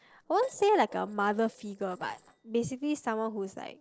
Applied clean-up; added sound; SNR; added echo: neural separator model SepFormer DNS4.